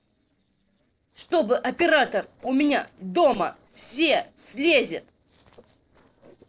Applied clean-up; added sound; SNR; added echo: neural separator model SepFormer DNS4.